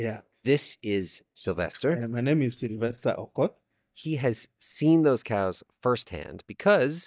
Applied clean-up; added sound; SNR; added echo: neural mask model DeepFilterNet 3.